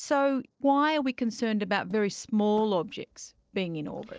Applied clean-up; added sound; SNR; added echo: neural separator model SepFormer DNS4.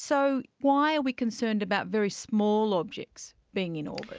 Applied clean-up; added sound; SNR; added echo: none; none; none; none.